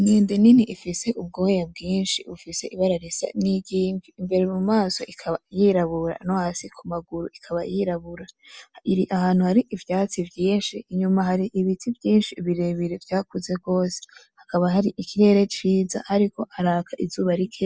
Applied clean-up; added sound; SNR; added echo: none; none; none; none.